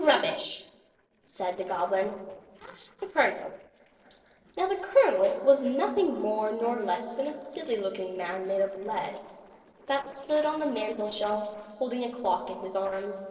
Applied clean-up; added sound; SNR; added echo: neural separator model SepFormer DNS4.